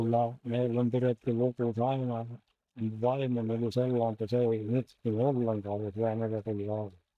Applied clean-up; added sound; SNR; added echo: neural mask model DeepFilterNet 3.